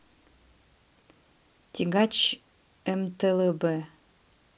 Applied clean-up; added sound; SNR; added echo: none; none; none; none.